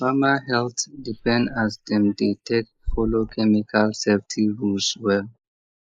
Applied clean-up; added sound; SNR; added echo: neural mask model Resemble Enhance denoiser.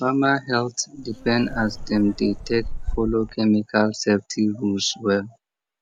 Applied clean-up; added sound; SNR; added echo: none; Insect; 9 dB; none.